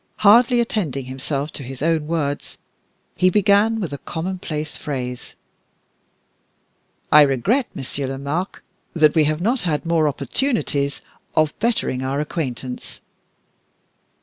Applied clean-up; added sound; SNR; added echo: none; none; none; none.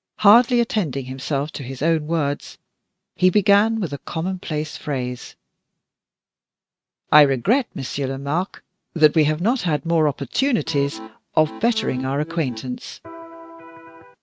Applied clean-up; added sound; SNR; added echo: neural mask model RNNoise.